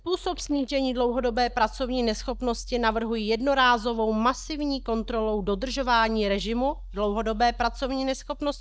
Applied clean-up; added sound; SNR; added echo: neural mask model DeepFilterNet 3.